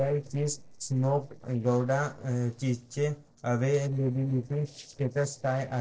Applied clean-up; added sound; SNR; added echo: neural separator model SepFormer DNS4.